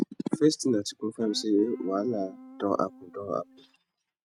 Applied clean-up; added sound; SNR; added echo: neural mask model RNNoise.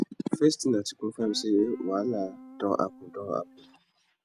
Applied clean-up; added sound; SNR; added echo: none; Guitar; 17 dB; none.